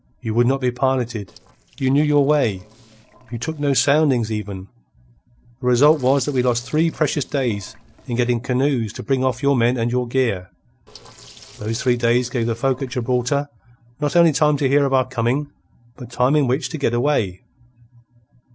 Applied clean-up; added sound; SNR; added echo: neural separator model SepFormer DNS4.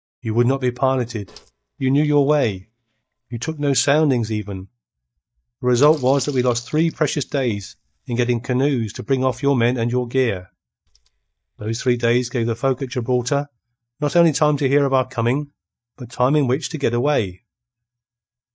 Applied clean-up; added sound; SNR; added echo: neural mask model DeepFilterNet 3.